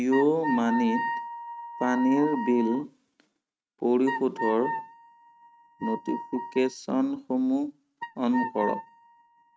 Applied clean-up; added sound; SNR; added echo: neural mask model RNNoise.